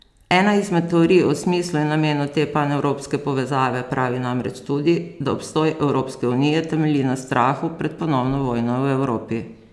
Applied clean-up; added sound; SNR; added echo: none; none; none; none.